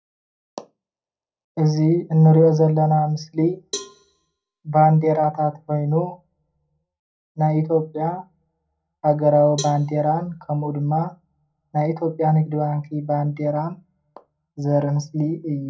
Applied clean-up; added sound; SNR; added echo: none; Cowbell; 18 dB; reverberation time 0.2 s.